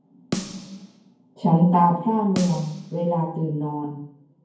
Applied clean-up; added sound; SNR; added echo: none; Snare drum; 13 dB; reverberation time 0.9 s.